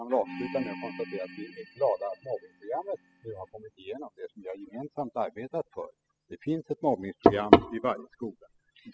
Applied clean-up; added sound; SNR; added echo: classical method spectral subtraction.